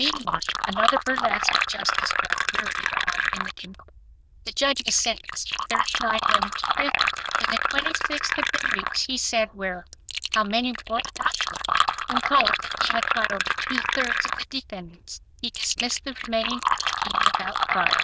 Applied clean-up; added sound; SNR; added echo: neural diffusion model UNIVERSE++.